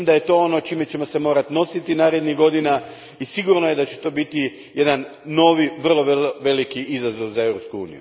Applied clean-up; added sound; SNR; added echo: none; none; none; none.